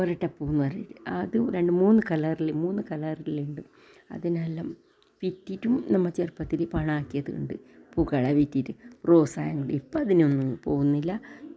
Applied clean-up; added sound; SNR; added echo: none; none; none; none.